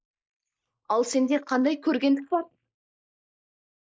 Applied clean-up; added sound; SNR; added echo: neural mask model Resemble Enhance denoiser.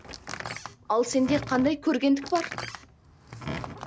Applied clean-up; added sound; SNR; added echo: none; Door; 10 dB; none.